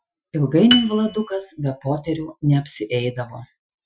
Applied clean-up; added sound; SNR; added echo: classical method Wiener filter.